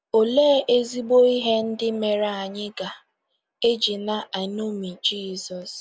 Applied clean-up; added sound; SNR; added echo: none; none; none; none.